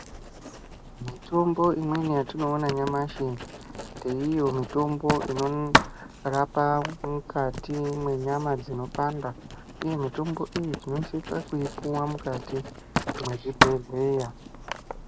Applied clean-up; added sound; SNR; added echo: none; Writing; 4 dB; none.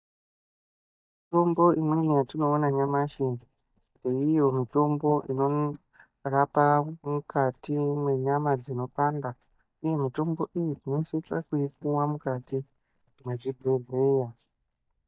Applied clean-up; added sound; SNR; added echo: neural mask model DeepFilterNet 3.